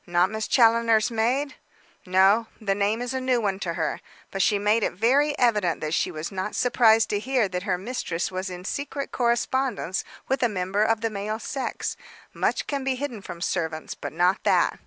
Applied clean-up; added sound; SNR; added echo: none; none; none; none.